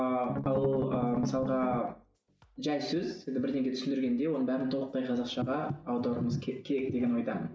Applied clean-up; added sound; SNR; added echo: none; Strum; 3 dB; none.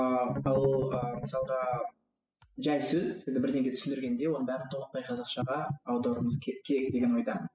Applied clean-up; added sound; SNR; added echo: classical method spectral subtraction.